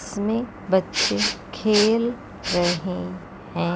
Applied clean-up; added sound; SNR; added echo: none; Respiratory sounds; 5 dB; none.